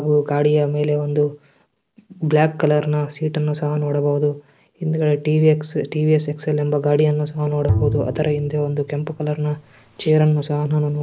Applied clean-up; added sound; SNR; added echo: none; Bowed string instrument; 8 dB; none.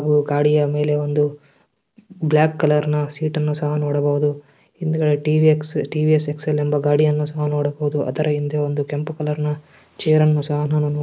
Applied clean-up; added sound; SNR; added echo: none; none; none; none.